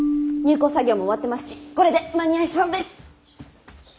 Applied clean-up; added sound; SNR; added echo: none; Marimba, xylophone; 7 dB; none.